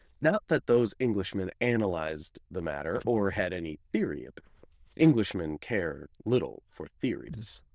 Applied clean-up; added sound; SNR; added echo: neural diffusion model UNIVERSE++.